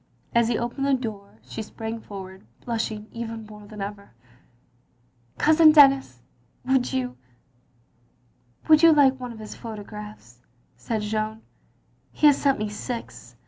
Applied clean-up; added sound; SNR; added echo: none; none; none; none.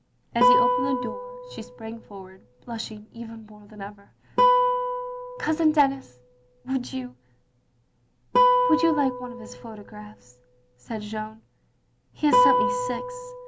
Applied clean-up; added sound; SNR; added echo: none; Guitar; -3 dB; none.